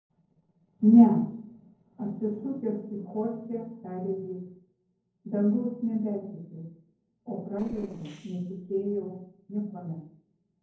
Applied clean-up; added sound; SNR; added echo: neural separator model SepFormer DNS4.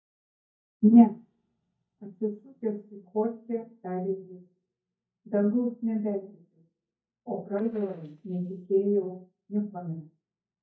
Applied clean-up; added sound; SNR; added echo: neural mask model DeepFilterNet 3.